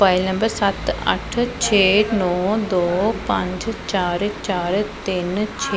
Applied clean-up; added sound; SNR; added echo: none; none; none; none.